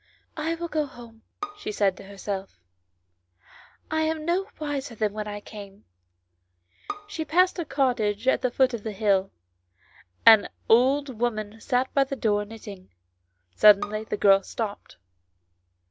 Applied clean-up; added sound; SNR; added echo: none; Bowed string instrument; 16 dB; none.